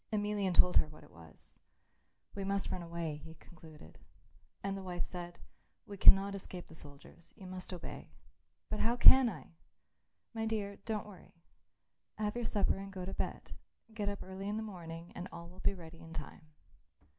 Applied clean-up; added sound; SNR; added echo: none; none; none; none.